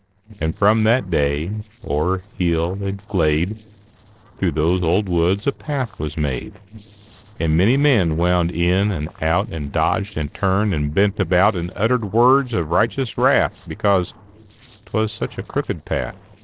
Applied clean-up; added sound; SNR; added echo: neural separator model SepFormer DNS4.